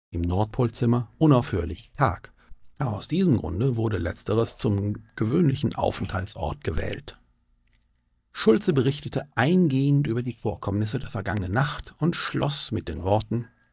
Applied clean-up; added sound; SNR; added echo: neural mask model DeepFilterNet 3.